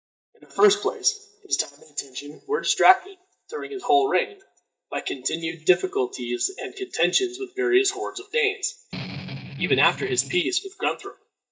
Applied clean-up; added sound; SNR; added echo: neural mask model DeepFilterNet 3.